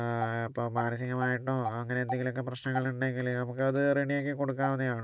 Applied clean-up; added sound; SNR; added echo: neural mask model Resemble Enhance denoiser.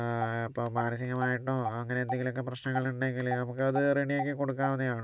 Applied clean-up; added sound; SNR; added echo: none; Telephone; 10 dB; none.